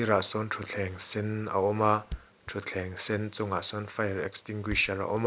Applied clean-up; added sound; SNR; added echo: none; Thump, thud; 18 dB; none.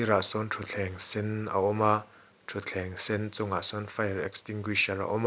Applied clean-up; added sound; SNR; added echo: none; none; none; none.